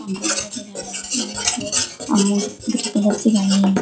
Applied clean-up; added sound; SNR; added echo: classical method log-MMSE.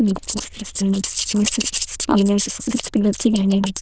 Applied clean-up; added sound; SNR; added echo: neural diffusion model UNIVERSE++.